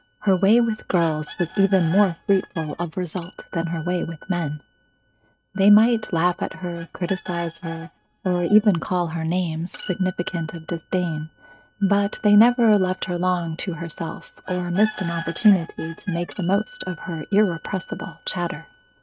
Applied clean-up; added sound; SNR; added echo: neural mask model RNNoise.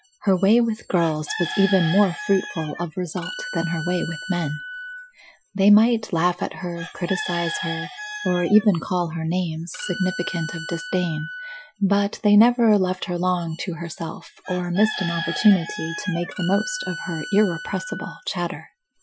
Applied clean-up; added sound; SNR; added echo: classical method Wiener filter.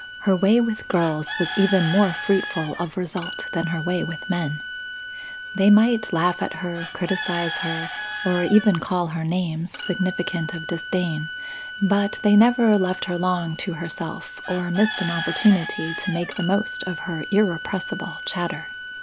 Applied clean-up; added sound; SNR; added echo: none; Bird / Chicken, rooster + Bowed string instrument; 10 dB; none.